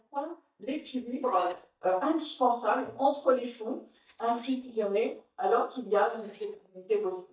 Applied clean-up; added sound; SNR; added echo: neural mask model DeepFilterNet 3.